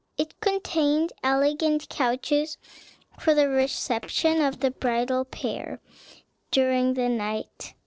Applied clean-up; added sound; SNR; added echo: neural separator model SepFormer DNS4.